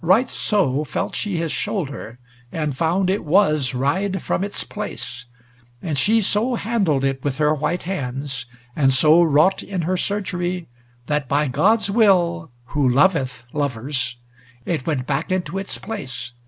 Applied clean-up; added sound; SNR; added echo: none; none; none; none.